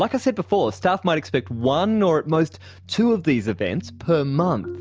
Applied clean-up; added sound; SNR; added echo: none; none; none; none.